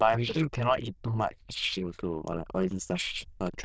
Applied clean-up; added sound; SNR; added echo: neural diffusion model UNIVERSE++.